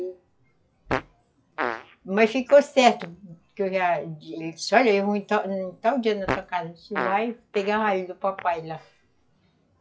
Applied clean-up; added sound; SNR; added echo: classical method log-MMSE.